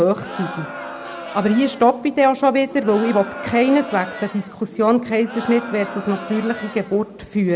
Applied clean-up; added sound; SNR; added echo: none; Crowd; 13 dB; none.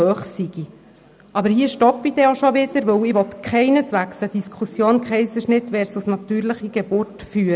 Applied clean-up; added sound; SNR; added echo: none; none; none; none.